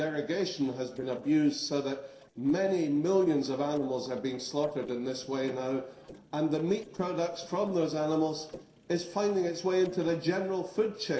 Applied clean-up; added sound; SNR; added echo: neural separator model SepFormer DNS4.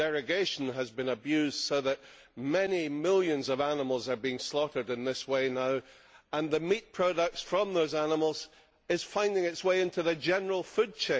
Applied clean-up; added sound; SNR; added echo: none; none; none; none.